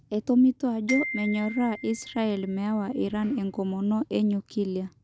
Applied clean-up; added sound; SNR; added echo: none; Glockenspiel; 12 dB; none.